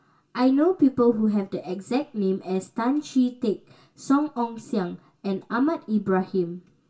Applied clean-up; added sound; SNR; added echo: none; none; none; reverberation time 0.1 s.